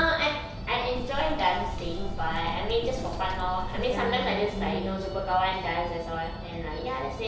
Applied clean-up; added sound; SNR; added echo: none; Walk, footsteps; 6 dB; none.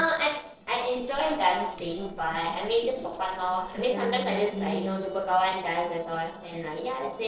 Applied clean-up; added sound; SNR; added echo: neural separator model SepFormer DNS4.